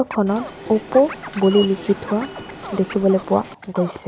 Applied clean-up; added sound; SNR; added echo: none; Subway, metro, underground + Scratching (performance technique); 13 dB; none.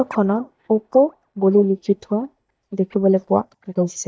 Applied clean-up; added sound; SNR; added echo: neural mask model DeepFilterNet 3.